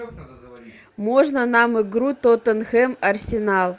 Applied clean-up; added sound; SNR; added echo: none; none; none; none.